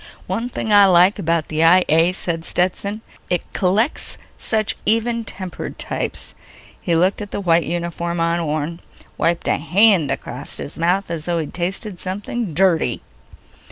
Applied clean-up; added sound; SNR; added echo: none; none; none; none.